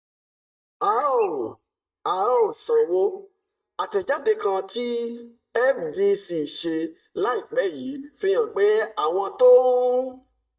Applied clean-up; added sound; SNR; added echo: neural mask model DeepFilterNet 3.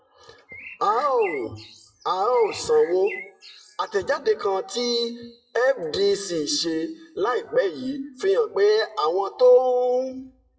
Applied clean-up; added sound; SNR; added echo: classical method WPE with log-MMSE.